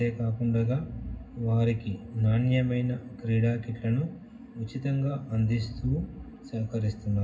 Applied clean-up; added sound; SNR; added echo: none; none; none; reverberation time 0.4 s.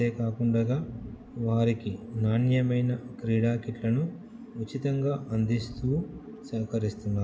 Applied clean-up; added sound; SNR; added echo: none; none; none; none.